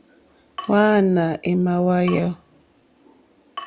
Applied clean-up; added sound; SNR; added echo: none; Drip / Water tap, faucet; 17 dB; none.